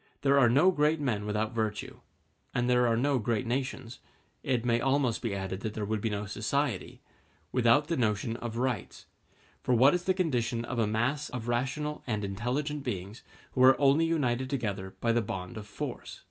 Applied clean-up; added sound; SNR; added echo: none; none; none; none.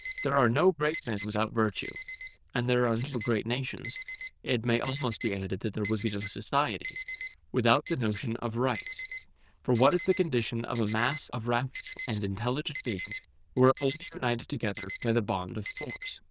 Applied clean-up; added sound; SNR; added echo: neural diffusion model UNIVERSE++.